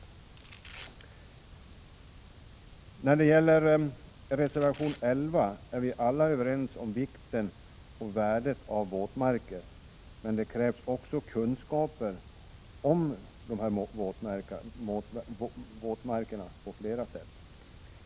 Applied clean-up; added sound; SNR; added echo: none; Domestic sounds, home sounds; 13 dB; none.